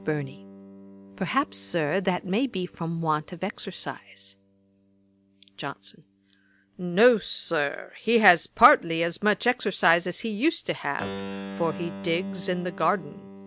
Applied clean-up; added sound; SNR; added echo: none; Keyboard (musical); 17 dB; none.